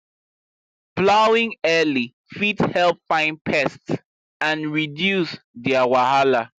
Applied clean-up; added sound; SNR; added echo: none; none; none; none.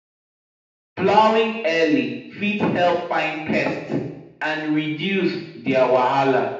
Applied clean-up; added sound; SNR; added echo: none; none; none; reverberation time 0.8 s.